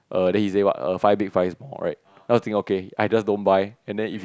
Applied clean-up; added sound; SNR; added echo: none; none; none; none.